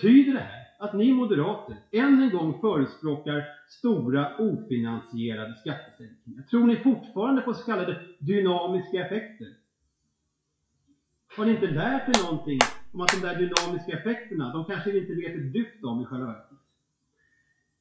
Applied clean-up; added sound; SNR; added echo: classical method WPE with log-MMSE.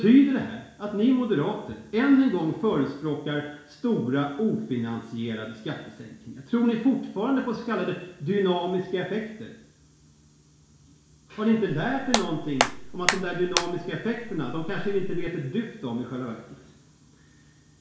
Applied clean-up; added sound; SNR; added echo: none; Hands; 3 dB; reverberation time 0.7 s.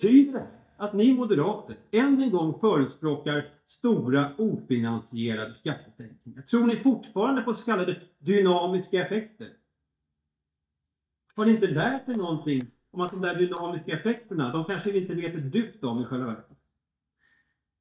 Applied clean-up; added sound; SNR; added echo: neural mask model DeepFilterNet 3.